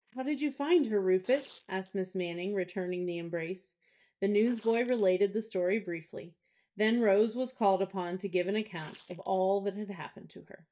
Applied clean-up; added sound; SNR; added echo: neural mask model DeepFilterNet 3.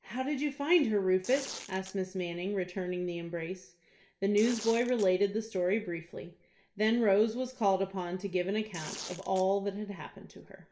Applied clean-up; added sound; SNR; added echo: none; Tearing; 12 dB; reverberation time 0.5 s.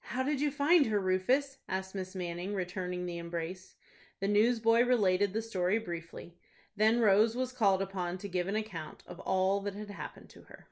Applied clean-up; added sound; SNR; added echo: none; none; none; none.